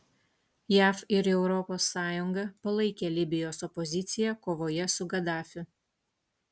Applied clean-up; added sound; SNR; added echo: none; none; none; none.